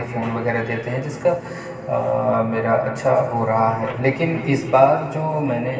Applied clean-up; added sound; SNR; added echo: none; none; none; reverberation time 2.4 s.